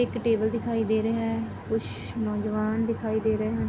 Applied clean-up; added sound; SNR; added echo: none; none; none; none.